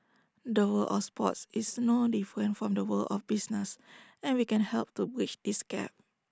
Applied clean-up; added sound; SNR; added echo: none; none; none; none.